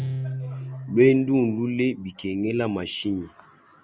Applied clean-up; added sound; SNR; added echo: none; Guitar; 11 dB; none.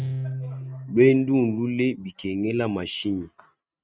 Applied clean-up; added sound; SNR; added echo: neural mask model RNNoise.